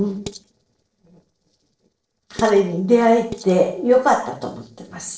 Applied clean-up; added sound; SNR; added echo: neural separator model SepFormer DNS4.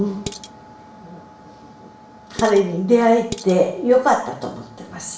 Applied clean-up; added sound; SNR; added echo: none; Dishes, pots, and pans; 16 dB; reverberation time 0.6 s.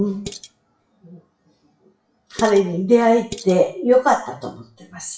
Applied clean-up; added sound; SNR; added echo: classical method WPE with log-MMSE.